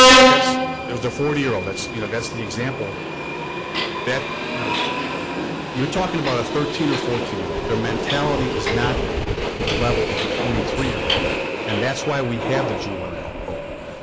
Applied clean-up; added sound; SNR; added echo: none; Subway, metro, underground; -5 dB; none.